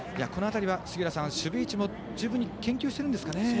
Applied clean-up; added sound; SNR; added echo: none; none; none; none.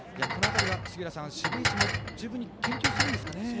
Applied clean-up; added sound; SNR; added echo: none; Dishes, pots, and pans; -5 dB; none.